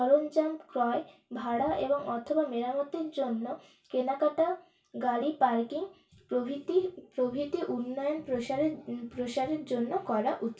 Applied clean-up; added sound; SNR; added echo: none; none; none; reverberation time 0.2 s.